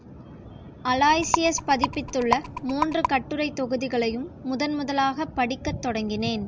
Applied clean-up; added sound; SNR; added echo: none; Rattle; 3 dB; none.